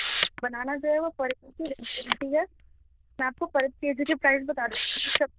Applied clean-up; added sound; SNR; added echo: neural diffusion model UNIVERSE++.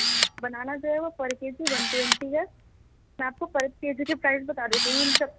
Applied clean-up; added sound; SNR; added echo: none; Camera; 0 dB; none.